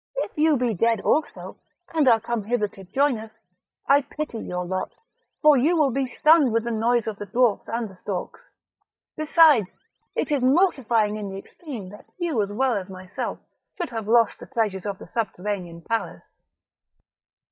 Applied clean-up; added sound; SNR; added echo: neural mask model DeepFilterNet 3.